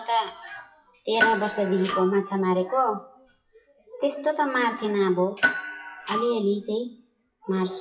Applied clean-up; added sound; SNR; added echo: classical method WPE with log-MMSE.